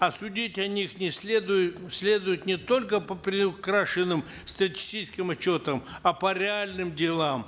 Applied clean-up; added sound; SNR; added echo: none; none; none; none.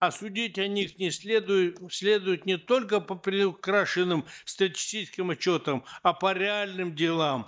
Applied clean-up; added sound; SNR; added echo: neural mask model DeepFilterNet 3.